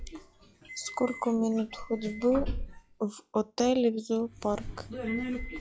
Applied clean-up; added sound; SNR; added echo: classical method log-MMSE.